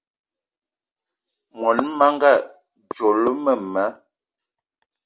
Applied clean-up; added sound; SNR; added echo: none; Chirp, tweet; 12 dB; none.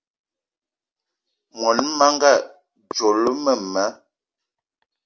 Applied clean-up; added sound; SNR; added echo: none; none; none; none.